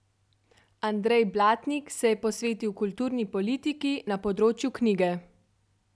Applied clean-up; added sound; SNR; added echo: none; none; none; none.